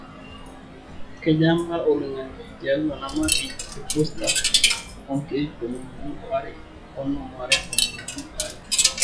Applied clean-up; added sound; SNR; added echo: classical method log-MMSE.